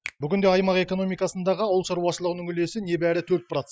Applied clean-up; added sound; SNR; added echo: classical method Wiener filter.